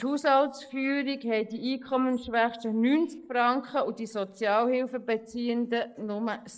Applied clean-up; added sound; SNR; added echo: neural mask model Resemble Enhance denoiser.